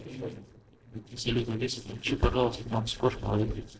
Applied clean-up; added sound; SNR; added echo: neural separator model SepFormer DNS4.